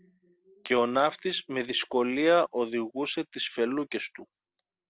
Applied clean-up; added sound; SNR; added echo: none; none; none; none.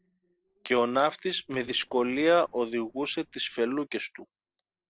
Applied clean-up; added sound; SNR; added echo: neural separator model SepFormer DNS4.